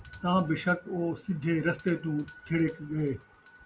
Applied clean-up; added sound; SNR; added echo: none; Doorbell; 10 dB; none.